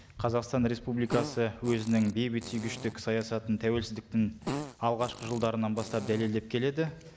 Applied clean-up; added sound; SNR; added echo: none; Fart; 12 dB; none.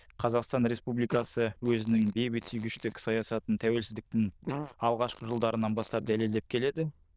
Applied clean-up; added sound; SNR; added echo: neural diffusion model UNIVERSE++.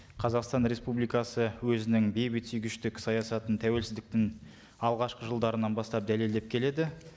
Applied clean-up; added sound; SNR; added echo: none; none; none; none.